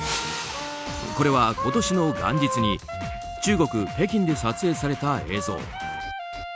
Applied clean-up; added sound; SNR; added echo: none; Wind instrument, woodwind instrument; 8 dB; none.